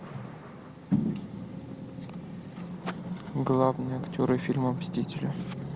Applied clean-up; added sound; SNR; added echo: none; Thunder / Rain; 19 dB; none.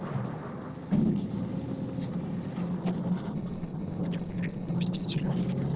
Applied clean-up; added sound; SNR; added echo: neural separator model SepFormer DNS4.